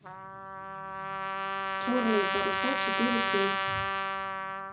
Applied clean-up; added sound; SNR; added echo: none; Trumpet; -3 dB; reverberation time 0.4 s.